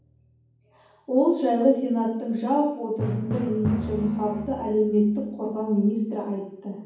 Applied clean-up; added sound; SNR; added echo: none; Drum; 11 dB; reverberation time 1.2 s.